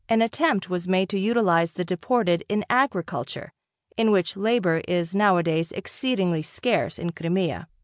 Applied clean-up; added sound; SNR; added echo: none; none; none; none.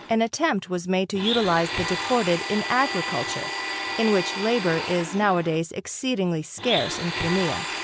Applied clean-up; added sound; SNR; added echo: none; Domestic sounds, home sounds; 6 dB; none.